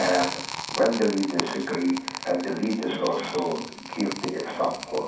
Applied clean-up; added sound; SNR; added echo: none; Crackle; 9 dB; reverberation time 0.6 s.